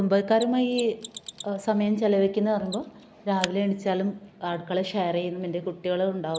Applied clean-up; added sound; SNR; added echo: none; Mechanisms; 18 dB; none.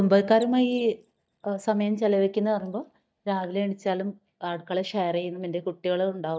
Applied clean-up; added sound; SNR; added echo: neural mask model DeepFilterNet 3.